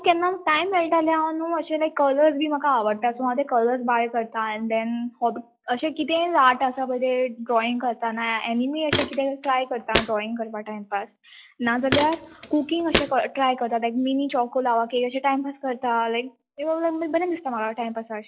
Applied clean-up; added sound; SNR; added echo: classical method log-MMSE.